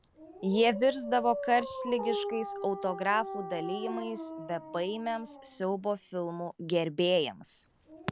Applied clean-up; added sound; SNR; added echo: none; Dog; 9 dB; none.